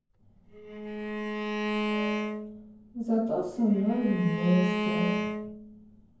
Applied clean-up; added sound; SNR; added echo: none; Bowed string instrument; 2 dB; reverberation time 0.9 s.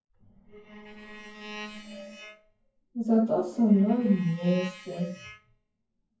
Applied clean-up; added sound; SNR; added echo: classical method WPE with log-MMSE.